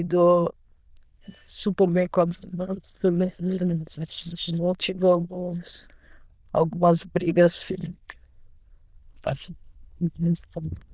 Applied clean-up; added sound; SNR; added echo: neural diffusion model UNIVERSE++.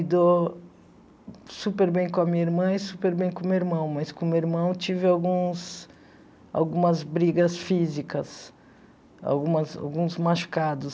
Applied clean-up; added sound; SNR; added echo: none; none; none; none.